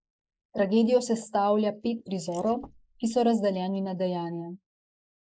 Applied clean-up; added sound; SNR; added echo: neural mask model Resemble Enhance denoiser.